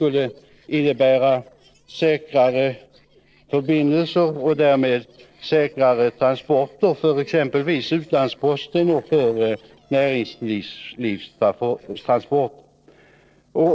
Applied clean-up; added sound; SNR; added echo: neural separator model SepFormer DNS4.